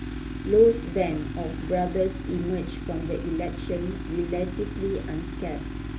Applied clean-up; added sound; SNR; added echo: none; Tools; 6 dB; reverberation time 0.3 s.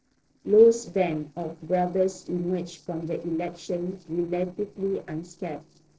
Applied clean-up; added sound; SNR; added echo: neural separator model SepFormer DNS4.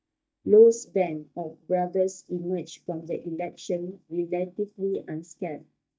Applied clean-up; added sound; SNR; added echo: neural mask model DeepFilterNet 3.